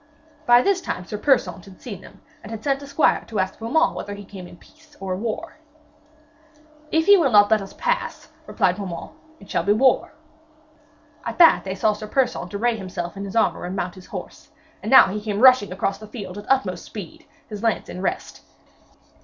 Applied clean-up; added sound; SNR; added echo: none; none; none; none.